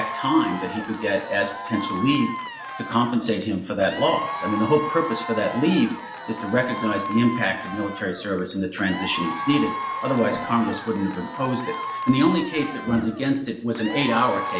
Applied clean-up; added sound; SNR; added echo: none; Applause / Crowd / Cheering; 8 dB; reverberation time 0.6 s.